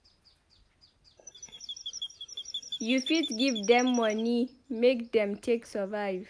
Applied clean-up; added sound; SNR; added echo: none; Chirp, tweet; 9 dB; none.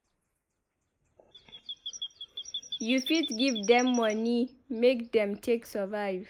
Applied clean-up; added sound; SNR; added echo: neural mask model Resemble Enhance denoiser.